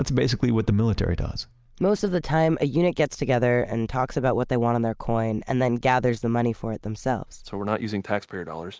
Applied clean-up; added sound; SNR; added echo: none; none; none; none.